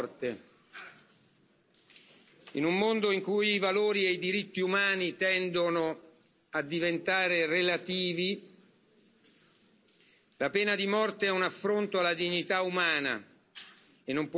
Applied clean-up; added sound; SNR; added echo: none; none; none; none.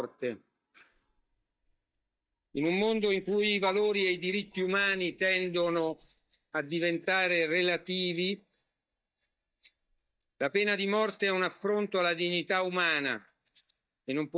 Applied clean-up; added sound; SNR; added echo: neural mask model DeepFilterNet 3.